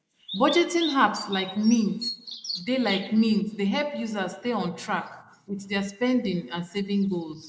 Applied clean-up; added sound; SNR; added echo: neural mask model Resemble Enhance denoiser.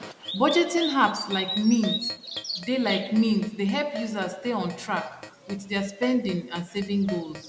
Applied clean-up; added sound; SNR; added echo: none; Keyboard (musical) + Bird vocalization, bird call, bird song; 10 dB; none.